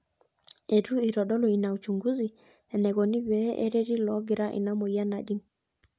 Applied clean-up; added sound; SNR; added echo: none; none; none; none.